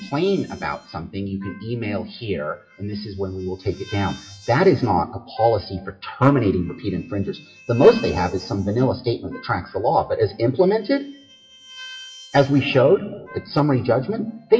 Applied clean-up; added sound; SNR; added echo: classical method WPE with log-MMSE.